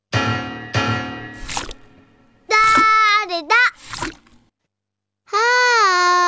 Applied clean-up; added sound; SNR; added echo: none; Splash, splatter; 13 dB; none.